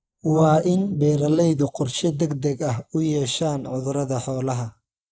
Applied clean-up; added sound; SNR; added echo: neural mask model Resemble Enhance denoiser.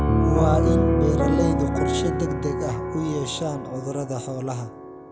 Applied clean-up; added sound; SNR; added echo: none; Piano; -4 dB; none.